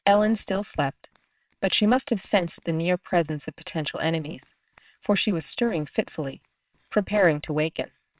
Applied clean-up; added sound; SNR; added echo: neural separator model SepFormer WHAMR!.